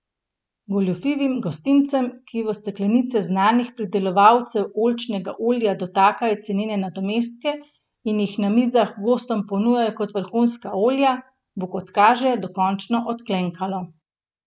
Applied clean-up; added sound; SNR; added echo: none; none; none; none.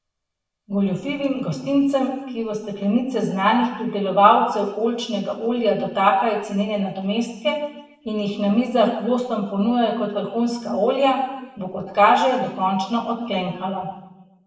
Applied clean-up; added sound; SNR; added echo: none; none; none; reverberation time 1.0 s.